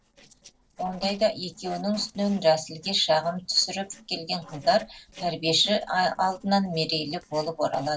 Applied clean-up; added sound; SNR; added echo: neural separator model SepFormer DNS4.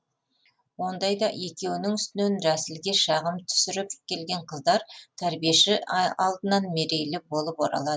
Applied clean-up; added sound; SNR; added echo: none; none; none; none.